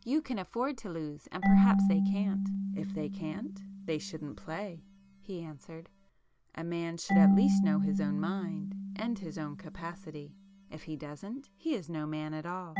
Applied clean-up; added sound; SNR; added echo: none; Marimba, xylophone / Wood; -5 dB; none.